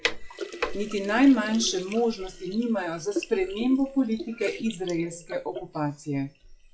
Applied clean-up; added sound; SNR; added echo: classical method WPE with log-MMSE.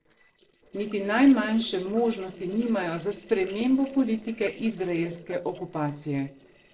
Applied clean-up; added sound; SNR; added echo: neural separator model SepFormer DNS4.